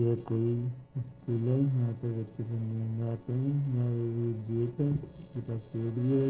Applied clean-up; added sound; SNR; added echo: neural separator model SepFormer DNS4.